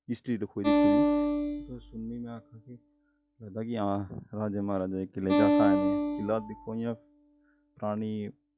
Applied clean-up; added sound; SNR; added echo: classical method log-MMSE.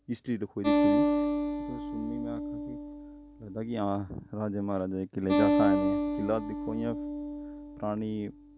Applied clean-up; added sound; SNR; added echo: none; Acoustic guitar; -4 dB; none.